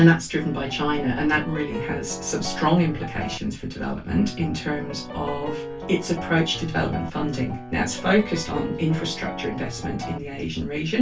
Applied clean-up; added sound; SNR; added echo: none; Piano; 10 dB; reverberation time 0.1 s.